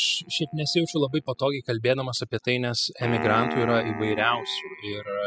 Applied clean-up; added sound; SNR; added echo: classical method spectral subtraction.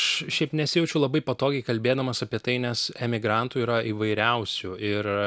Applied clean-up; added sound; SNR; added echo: none; none; none; none.